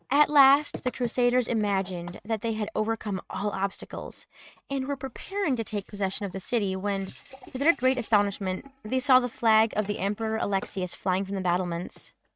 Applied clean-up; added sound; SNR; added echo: neural mask model RNNoise.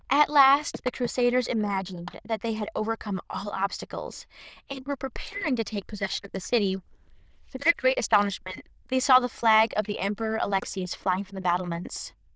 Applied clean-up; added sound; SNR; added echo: neural diffusion model UNIVERSE++.